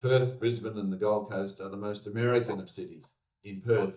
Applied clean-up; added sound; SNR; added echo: neural mask model DeepFilterNet 3.